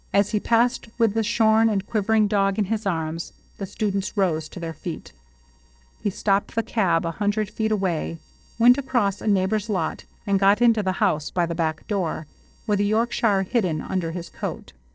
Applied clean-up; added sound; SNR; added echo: neural separator model SepFormer DNS4.